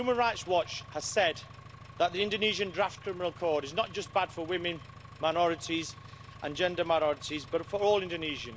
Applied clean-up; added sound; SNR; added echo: none; Engine; 17 dB; none.